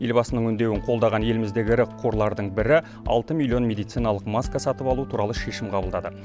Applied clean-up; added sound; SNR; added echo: none; none; none; none.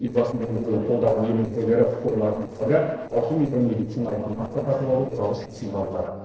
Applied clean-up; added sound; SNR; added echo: neural separator model SepFormer DNS4.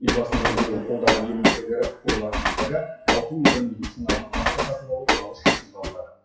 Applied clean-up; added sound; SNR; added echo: classical method WPE with log-MMSE.